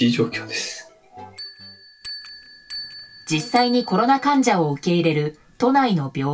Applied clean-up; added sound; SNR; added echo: none; Bell; 17 dB; reverberation time 0.2 s.